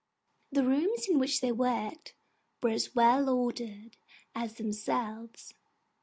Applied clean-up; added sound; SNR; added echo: none; none; none; none.